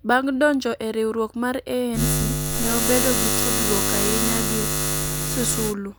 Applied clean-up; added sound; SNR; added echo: none; Buzz; -2 dB; none.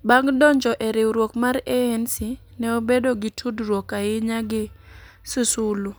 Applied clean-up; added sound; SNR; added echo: none; none; none; none.